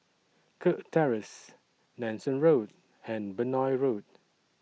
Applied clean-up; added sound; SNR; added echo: none; none; none; none.